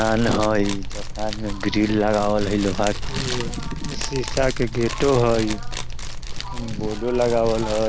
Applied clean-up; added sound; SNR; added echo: none; Fire; 4 dB; none.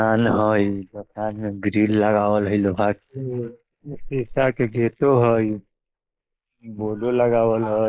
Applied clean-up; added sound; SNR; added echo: neural mask model Resemble Enhance denoiser.